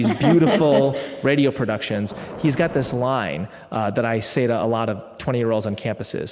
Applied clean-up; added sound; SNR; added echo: none; Boom; 17 dB; none.